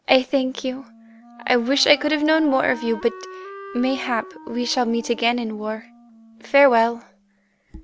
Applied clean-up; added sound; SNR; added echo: none; Wind instrument, woodwind instrument; 18 dB; none.